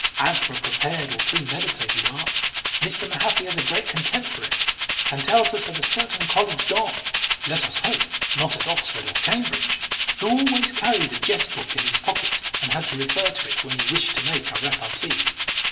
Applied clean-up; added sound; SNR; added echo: none; Rattle (instrument); -3 dB; reverberation time 2.3 s.